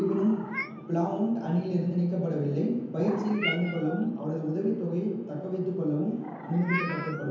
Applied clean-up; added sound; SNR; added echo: none; Meow; 12 dB; reverberation time 0.9 s.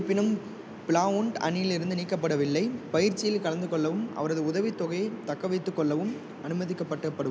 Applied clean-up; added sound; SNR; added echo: none; none; none; none.